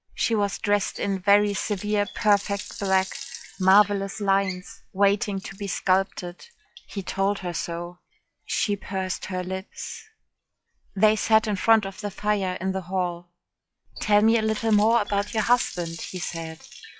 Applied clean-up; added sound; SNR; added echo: classical method log-MMSE.